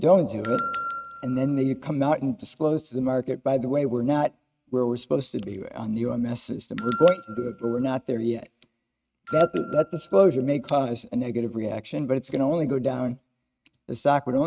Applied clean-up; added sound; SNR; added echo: neural mask model RNNoise.